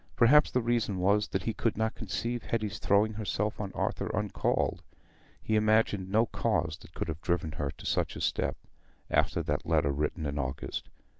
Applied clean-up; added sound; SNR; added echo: none; none; none; none.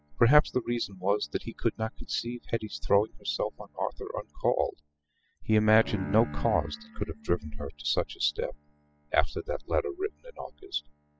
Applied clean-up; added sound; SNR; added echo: classical method spectral subtraction.